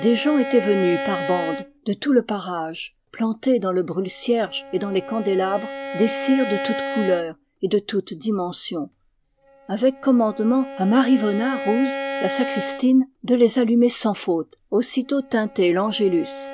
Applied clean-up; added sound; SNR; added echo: none; Bowed string instrument; 11 dB; none.